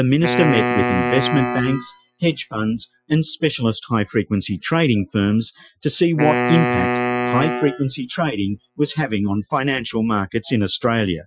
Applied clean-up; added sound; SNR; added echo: classical method Wiener filter.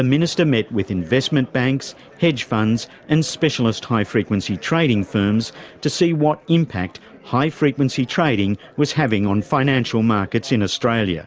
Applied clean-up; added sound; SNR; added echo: none; none; none; none.